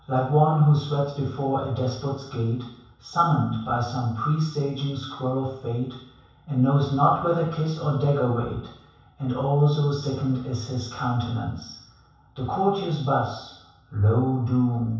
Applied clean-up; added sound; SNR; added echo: none; none; none; reverberation time 0.7 s.